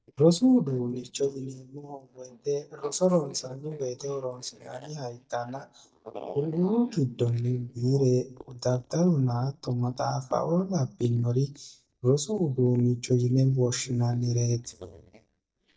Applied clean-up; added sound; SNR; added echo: neural mask model DeepFilterNet 3.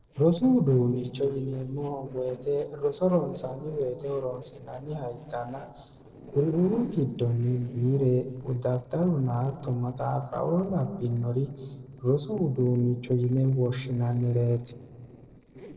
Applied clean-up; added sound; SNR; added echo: neural separator model SepFormer DNS4.